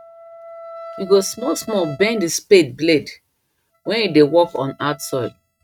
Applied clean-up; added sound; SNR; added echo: neural mask model RNNoise.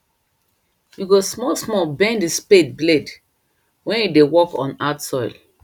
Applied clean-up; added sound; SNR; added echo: none; none; none; none.